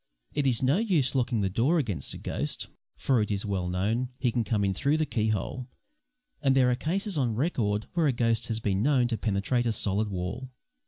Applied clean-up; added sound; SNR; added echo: none; none; none; none.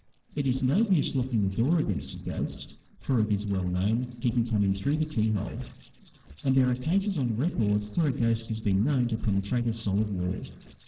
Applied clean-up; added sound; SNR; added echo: neural separator model SepFormer DNS4.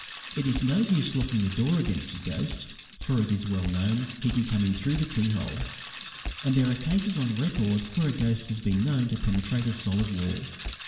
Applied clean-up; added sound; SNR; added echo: none; Bicycle; 12 dB; reverberation time 0.8 s.